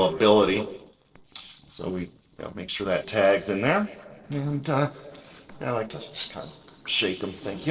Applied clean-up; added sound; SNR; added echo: neural separator model SepFormer DNS4.